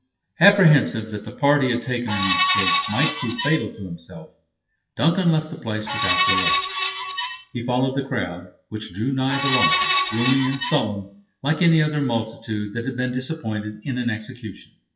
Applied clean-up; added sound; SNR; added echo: classical method WPE with log-MMSE.